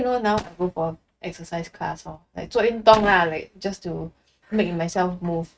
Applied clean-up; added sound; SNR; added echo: neural mask model RNNoise.